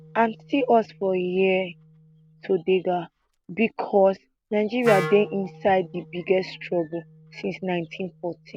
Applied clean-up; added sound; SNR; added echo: none; Wind instrument, woodwind instrument; 15 dB; none.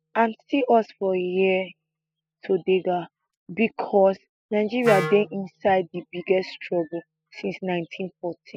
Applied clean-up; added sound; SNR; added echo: classical method spectral subtraction.